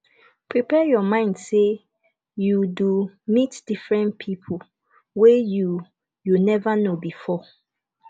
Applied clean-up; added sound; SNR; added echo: none; none; none; none.